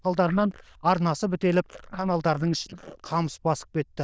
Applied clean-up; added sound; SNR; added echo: neural diffusion model UNIVERSE++.